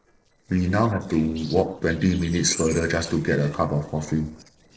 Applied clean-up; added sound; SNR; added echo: neural separator model SepFormer DNS4.